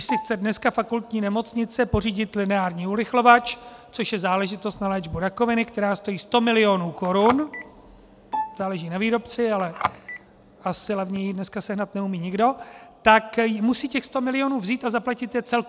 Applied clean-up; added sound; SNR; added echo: none; Telephone + Bowed string instrument; 11 dB; none.